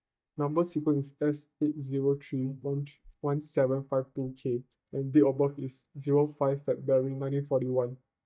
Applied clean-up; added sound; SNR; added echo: neural mask model DeepFilterNet 3.